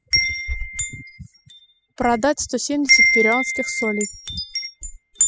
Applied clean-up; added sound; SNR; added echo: classical method spectral subtraction.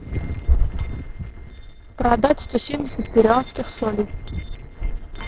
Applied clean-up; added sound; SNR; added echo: neural separator model SepFormer DNS4.